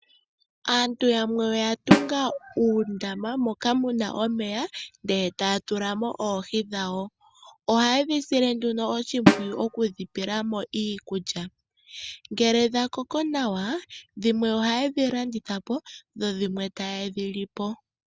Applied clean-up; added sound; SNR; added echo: none; Snare drum; -2 dB; none.